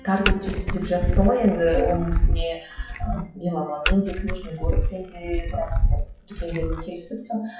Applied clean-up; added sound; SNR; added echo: classical method WPE with log-MMSE.